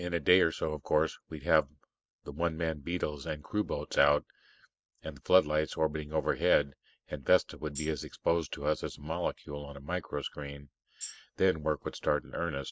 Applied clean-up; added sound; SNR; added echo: neural mask model DeepFilterNet 3.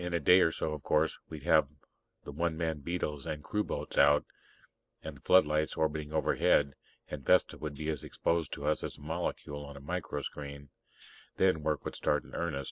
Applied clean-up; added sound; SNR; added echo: none; Tambourine; 16 dB; none.